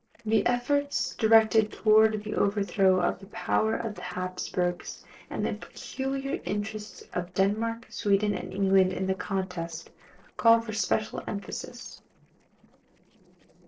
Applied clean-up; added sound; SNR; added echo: neural separator model SepFormer DNS4.